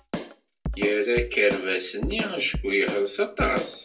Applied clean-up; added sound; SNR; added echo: none; Drum kit; 7 dB; reverberation time 0.2 s.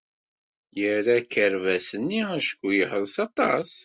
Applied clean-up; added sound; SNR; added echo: none; none; none; none.